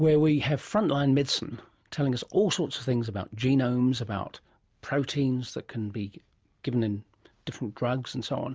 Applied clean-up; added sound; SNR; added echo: none; none; none; none.